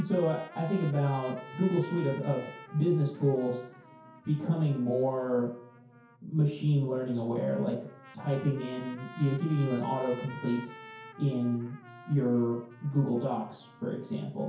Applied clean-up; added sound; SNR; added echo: none; Trumpet; 19 dB; reverberation time 0.6 s.